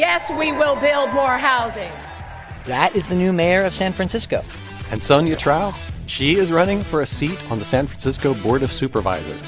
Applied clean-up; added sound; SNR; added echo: none; Dog; 17 dB; none.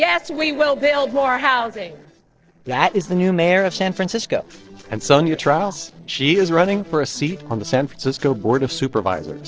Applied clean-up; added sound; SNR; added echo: neural separator model SepFormer DNS4.